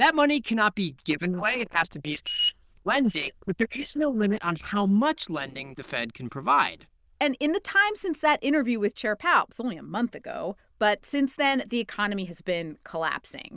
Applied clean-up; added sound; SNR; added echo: neural diffusion model UNIVERSE++.